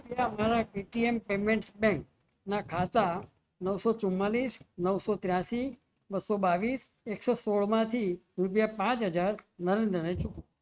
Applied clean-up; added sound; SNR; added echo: neural mask model RNNoise.